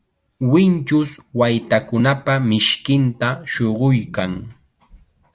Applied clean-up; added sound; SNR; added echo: none; none; none; none.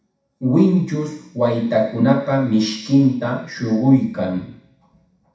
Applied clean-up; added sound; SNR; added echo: none; none; none; reverberation time 0.7 s.